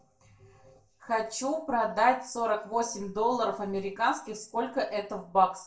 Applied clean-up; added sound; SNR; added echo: none; none; none; reverberation time 0.3 s.